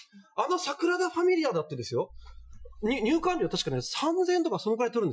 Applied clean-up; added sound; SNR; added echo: classical method Wiener filter.